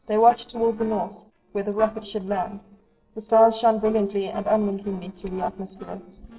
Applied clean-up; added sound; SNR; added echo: neural separator model SepFormer DNS4.